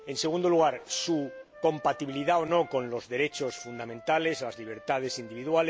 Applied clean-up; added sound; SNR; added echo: none; Wind instrument, woodwind instrument; 19 dB; none.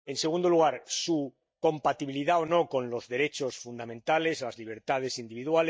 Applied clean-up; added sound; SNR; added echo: neural mask model DeepFilterNet 3.